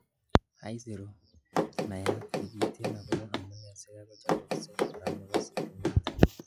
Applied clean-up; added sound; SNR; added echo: classical method log-MMSE.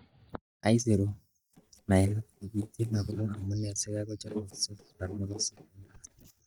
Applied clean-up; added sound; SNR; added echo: neural mask model DeepFilterNet 3.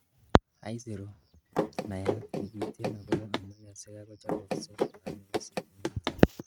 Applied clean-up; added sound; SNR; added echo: neural mask model RNNoise.